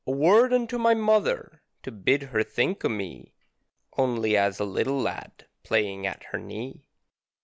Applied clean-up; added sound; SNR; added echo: none; none; none; none.